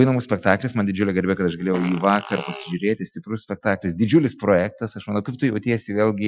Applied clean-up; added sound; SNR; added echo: classical method Wiener filter.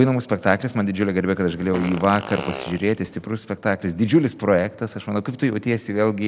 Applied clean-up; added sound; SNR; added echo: none; Fart; 13 dB; none.